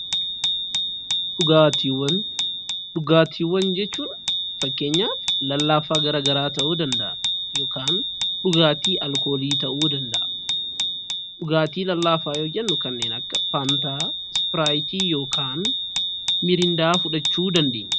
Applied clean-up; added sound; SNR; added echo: none; Bicycle bell; 1 dB; none.